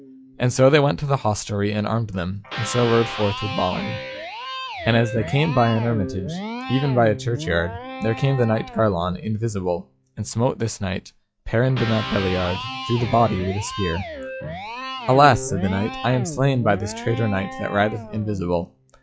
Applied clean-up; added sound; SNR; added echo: classical method log-MMSE.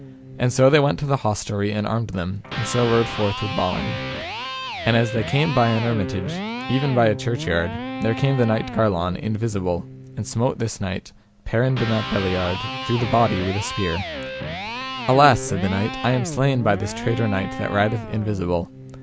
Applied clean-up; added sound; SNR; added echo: none; Electric guitar; 9 dB; none.